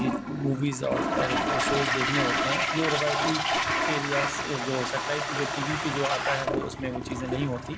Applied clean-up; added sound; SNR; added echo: none; Toilet flush; -2 dB; none.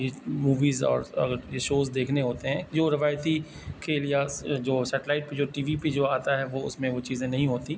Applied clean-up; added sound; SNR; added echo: none; none; none; none.